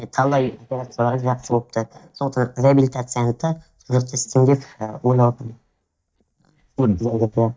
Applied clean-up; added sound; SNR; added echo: neural mask model DeepFilterNet 3.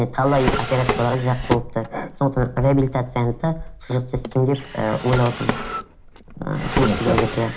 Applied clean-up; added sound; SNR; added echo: none; Drawer open or close; 6 dB; reverberation time 0.4 s.